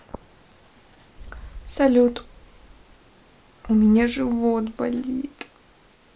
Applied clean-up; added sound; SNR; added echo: neural mask model Resemble Enhance denoiser.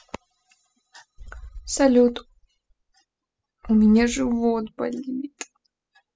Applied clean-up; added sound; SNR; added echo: classical method spectral subtraction.